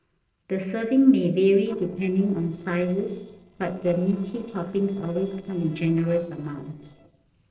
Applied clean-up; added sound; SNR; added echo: neural separator model SepFormer DNS4.